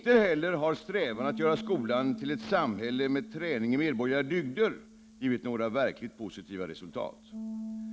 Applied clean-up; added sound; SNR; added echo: none; Bass guitar; 14 dB; none.